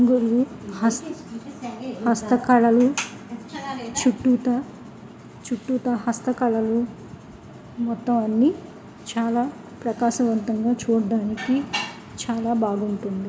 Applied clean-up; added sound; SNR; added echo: none; none; none; none.